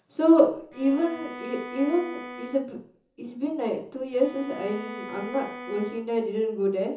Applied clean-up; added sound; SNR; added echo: none; Bowed string instrument; 15 dB; reverberation time 0.7 s.